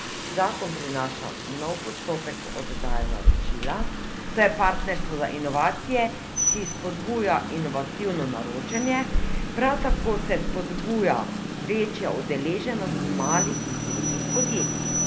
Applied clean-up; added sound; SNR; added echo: none; Rain; 0 dB; none.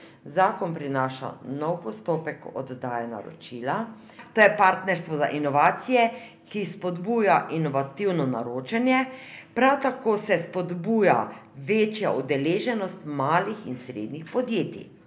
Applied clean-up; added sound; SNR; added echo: none; none; none; none.